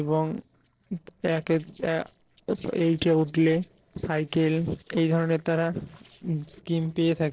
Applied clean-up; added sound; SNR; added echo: neural separator model SepFormer DNS4.